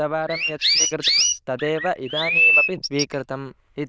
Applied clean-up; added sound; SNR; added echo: neural diffusion model UNIVERSE++.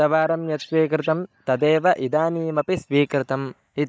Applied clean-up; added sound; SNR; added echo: neural mask model DeepFilterNet 3.